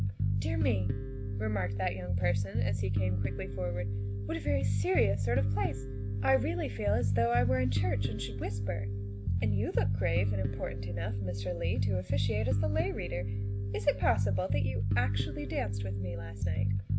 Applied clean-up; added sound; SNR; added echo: none; Bass guitar; -5 dB; none.